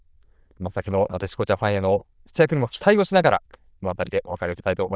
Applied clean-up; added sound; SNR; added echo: neural diffusion model UNIVERSE++.